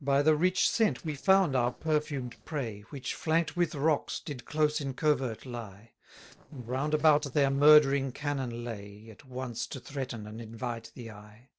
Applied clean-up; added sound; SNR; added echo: neural separator model SepFormer DNS4.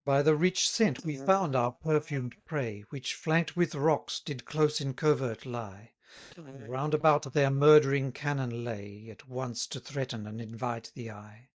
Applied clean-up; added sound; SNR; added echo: neural mask model DeepFilterNet 3.